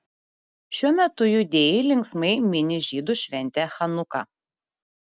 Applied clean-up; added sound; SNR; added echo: none; none; none; none.